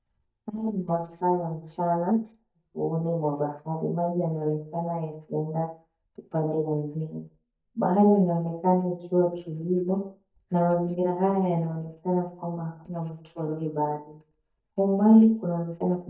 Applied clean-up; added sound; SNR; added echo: neural mask model DeepFilterNet 3.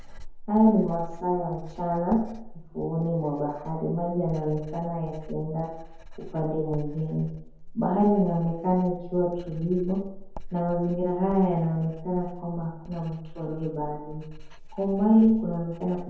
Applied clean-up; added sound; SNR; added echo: none; Writing; 13 dB; reverberation time 0.9 s.